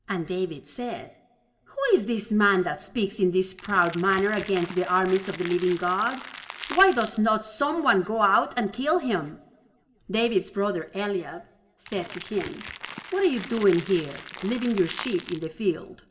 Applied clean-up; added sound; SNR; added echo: none; Crackle; 13 dB; reverberation time 0.8 s.